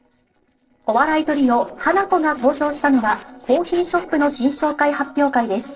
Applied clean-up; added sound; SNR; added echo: neural separator model SepFormer DNS4.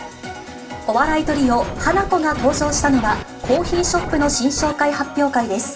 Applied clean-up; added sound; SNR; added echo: none; Scratching (performance technique); 8 dB; reverberation time 0.3 s.